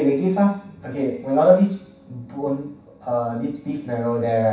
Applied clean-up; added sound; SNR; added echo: none; none; none; reverberation time 0.7 s.